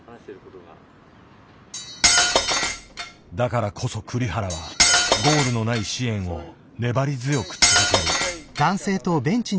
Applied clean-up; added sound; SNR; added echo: none; Cutlery, silverware; -4 dB; none.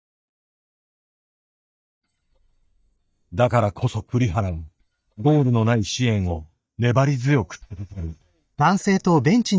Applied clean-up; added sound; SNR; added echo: neural mask model DeepFilterNet 3.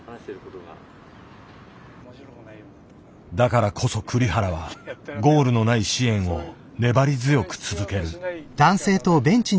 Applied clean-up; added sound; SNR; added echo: none; none; none; none.